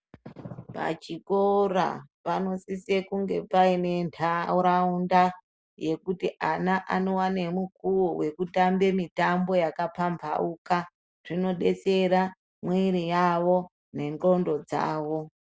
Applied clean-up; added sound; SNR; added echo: none; none; none; none.